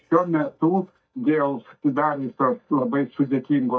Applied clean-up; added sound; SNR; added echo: neural mask model DeepFilterNet 3.